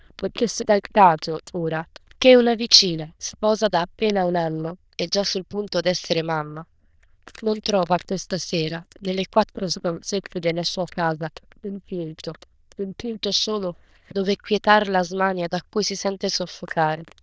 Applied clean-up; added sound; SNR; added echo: neural diffusion model UNIVERSE++.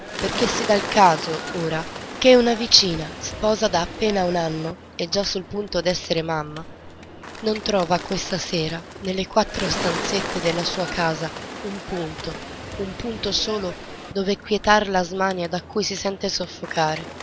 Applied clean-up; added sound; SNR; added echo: none; Bird; 10 dB; none.